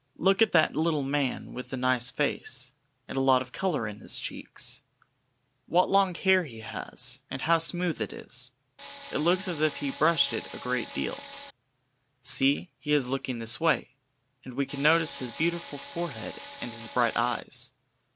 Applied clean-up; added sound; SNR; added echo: none; Tools; 12 dB; none.